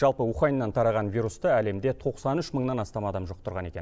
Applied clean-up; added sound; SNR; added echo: none; none; none; none.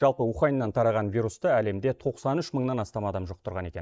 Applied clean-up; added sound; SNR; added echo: neural mask model DeepFilterNet 3.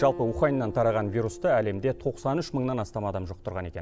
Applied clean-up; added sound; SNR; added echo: none; Acoustic guitar; 16 dB; none.